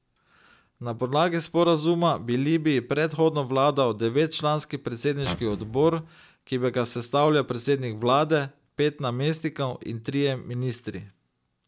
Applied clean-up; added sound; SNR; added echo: none; Fart; 11 dB; none.